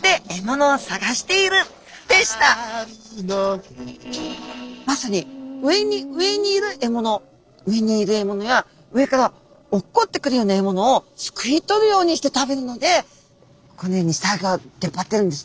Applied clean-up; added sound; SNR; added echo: neural separator model SepFormer DNS4.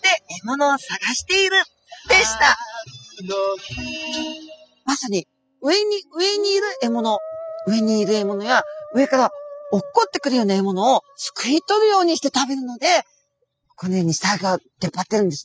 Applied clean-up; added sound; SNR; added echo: classical method spectral subtraction.